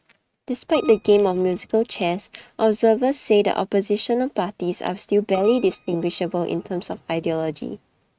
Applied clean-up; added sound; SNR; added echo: neural mask model RNNoise.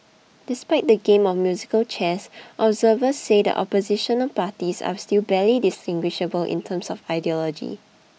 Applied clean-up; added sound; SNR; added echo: none; none; none; none.